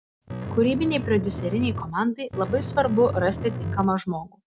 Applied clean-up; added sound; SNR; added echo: none; Bass guitar; 6 dB; none.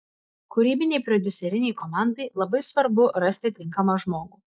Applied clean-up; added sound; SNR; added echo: neural mask model Resemble Enhance denoiser.